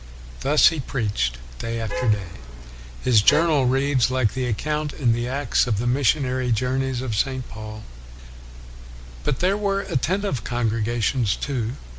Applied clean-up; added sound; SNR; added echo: none; Traffic noise, roadway noise / Vehicle horn, car horn, honking; 11 dB; none.